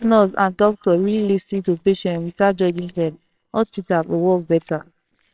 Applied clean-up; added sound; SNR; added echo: neural separator model SepFormer WHAMR!.